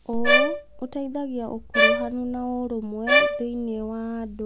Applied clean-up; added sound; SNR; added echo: none; Bowed string instrument; -4 dB; none.